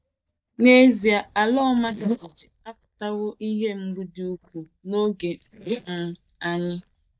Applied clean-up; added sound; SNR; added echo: neural mask model DeepFilterNet 3.